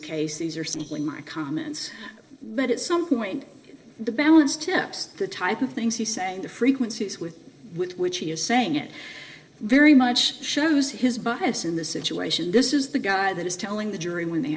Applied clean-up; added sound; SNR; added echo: neural separator model SepFormer DNS4.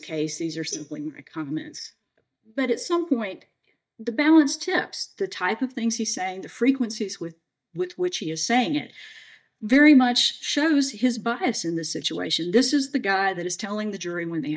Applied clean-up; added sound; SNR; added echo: neural mask model DeepFilterNet 3.